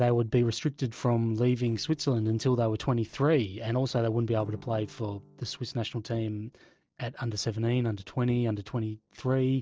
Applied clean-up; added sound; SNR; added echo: neural separator model SepFormer DNS4.